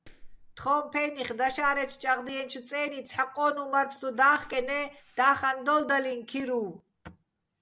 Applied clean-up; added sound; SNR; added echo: none; Clapping; 20 dB; none.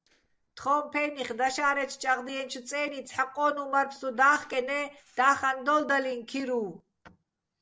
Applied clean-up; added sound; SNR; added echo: neural separator model SepFormer DNS4.